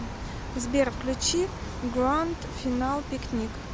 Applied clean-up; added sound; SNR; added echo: none; Water; 14 dB; none.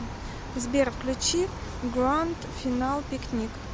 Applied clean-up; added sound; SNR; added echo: none; none; none; none.